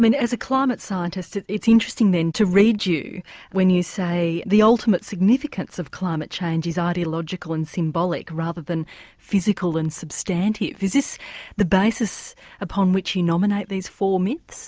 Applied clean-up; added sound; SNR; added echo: none; none; none; none.